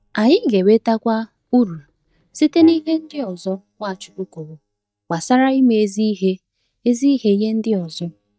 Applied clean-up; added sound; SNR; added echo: neural mask model DeepFilterNet 3.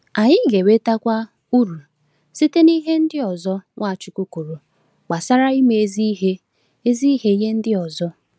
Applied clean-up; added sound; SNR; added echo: none; none; none; none.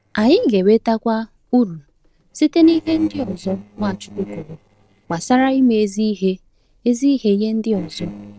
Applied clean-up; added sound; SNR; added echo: neural separator model SepFormer DNS4.